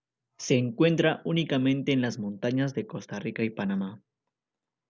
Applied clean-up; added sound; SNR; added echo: none; none; none; none.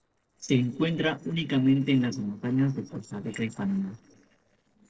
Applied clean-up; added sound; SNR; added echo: neural separator model SepFormer DNS4.